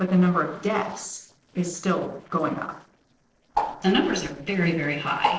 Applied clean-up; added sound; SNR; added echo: neural separator model SepFormer DNS4.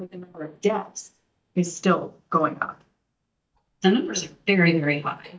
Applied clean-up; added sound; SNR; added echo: neural mask model DeepFilterNet 3.